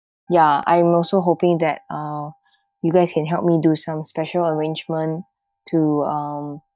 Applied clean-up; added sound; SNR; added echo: neural mask model DeepFilterNet 3.